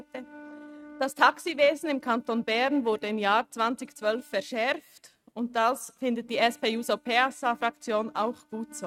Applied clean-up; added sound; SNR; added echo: neural mask model RNNoise.